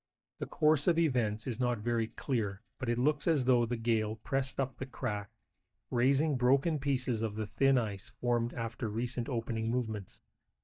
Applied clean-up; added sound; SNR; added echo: neural mask model DeepFilterNet 3.